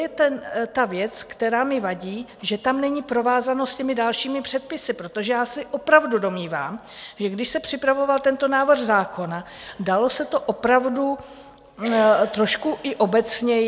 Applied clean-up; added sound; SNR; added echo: none; none; none; none.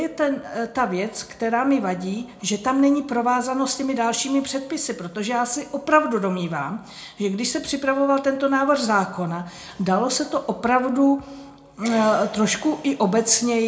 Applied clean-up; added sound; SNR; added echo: none; none; none; reverberation time 0.3 s.